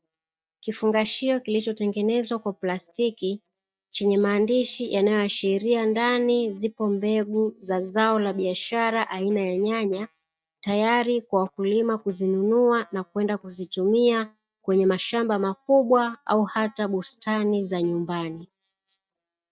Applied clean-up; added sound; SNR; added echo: neural mask model DeepFilterNet 3.